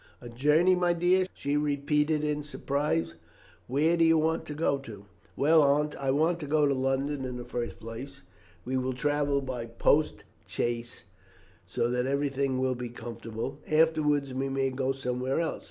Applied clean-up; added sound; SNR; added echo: none; none; none; none.